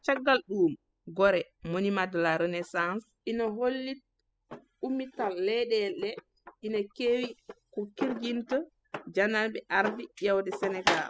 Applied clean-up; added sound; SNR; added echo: classical method spectral subtraction.